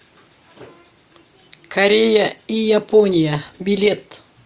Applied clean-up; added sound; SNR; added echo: none; none; none; none.